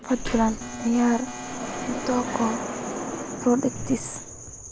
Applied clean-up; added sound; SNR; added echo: none; Alarm + Sliding door; 7 dB; none.